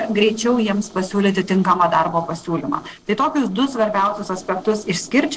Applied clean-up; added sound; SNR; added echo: neural separator model SepFormer DNS4.